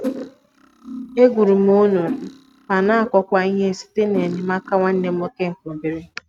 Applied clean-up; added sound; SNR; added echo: neural mask model RNNoise.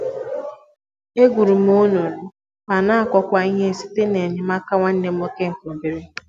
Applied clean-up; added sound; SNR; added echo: none; none; none; none.